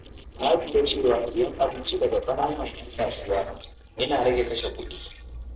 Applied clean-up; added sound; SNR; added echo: neural separator model SepFormer DNS4.